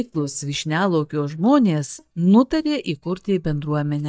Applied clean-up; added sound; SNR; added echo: neural mask model DeepFilterNet 3.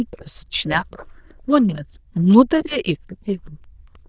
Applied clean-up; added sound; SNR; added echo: neural diffusion model UNIVERSE++.